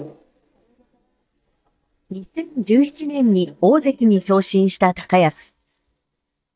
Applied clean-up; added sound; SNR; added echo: neural mask model DeepFilterNet 3.